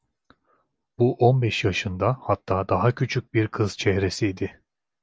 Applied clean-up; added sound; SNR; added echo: none; none; none; none.